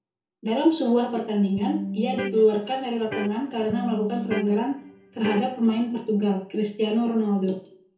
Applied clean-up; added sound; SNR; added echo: none; Electric guitar; 8 dB; reverberation time 0.6 s.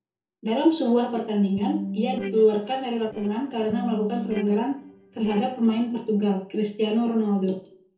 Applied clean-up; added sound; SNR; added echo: neural separator model SepFormer DNS4.